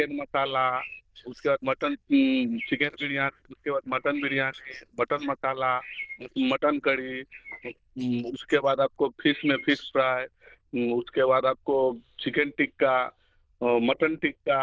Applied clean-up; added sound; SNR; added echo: neural diffusion model UNIVERSE++.